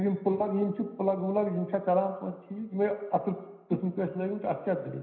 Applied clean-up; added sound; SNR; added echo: none; none; none; reverberation time 0.9 s.